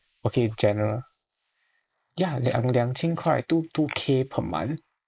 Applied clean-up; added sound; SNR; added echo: neural mask model Resemble Enhance denoiser.